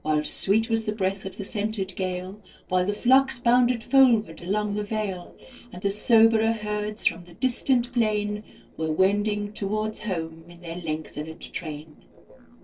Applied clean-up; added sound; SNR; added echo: neural separator model SepFormer DNS4.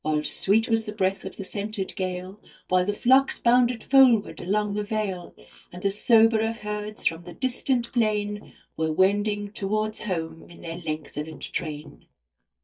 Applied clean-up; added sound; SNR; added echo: neural mask model DeepFilterNet 3.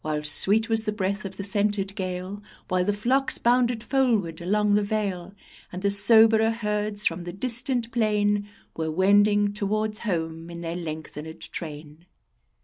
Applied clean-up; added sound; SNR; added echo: none; none; none; none.